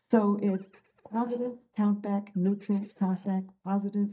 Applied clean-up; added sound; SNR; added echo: neural mask model DeepFilterNet 3.